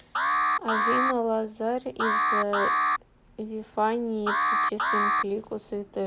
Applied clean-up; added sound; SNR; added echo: none; Alarm; -4 dB; none.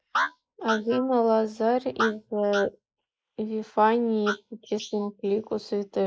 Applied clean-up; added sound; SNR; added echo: neural mask model Resemble Enhance denoiser.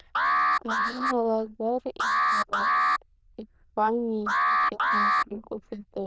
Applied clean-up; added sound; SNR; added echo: neural diffusion model UNIVERSE++.